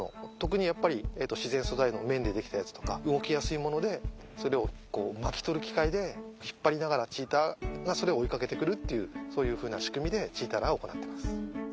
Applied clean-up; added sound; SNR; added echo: none; none; none; none.